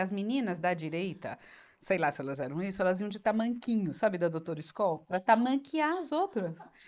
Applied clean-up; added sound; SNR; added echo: neural mask model Resemble Enhance denoiser.